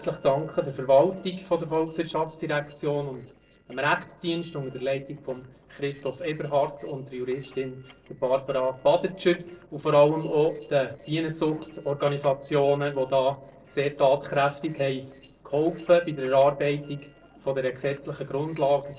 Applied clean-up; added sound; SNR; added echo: neural separator model SepFormer DNS4.